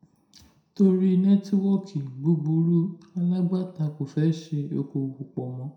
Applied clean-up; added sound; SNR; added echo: none; none; none; reverberation time 0.6 s.